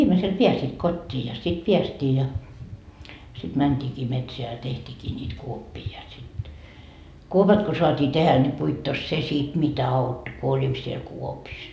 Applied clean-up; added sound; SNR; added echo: none; none; none; none.